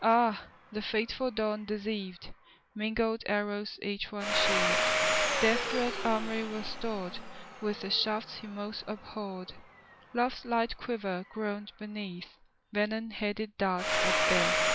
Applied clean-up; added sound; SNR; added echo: none; Domestic sounds, home sounds; 2 dB; none.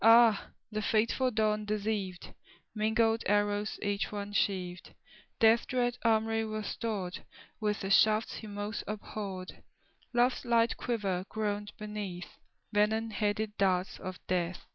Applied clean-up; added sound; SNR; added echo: none; none; none; none.